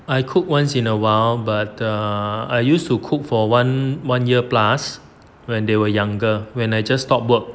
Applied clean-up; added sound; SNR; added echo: none; none; none; none.